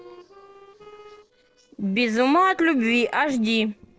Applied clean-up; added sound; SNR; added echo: neural separator model SepFormer DNS4.